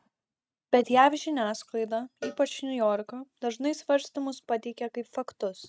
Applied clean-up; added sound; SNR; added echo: neural mask model RNNoise.